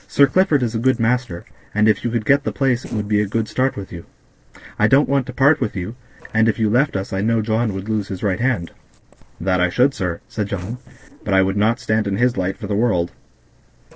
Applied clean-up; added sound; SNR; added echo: neural separator model SepFormer DNS4.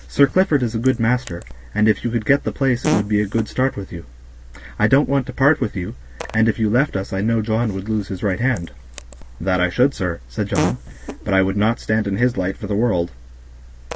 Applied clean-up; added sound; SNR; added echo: none; Fart; 13 dB; none.